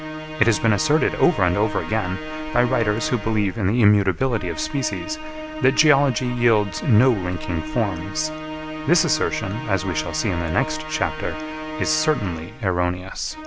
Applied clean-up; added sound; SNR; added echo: none; Musical instrument; 10 dB; none.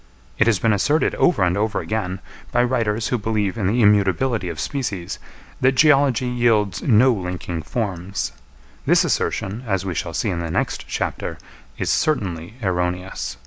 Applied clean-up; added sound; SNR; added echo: none; none; none; none.